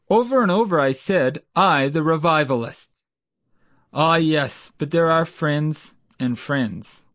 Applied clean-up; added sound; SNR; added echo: neural mask model Resemble Enhance denoiser.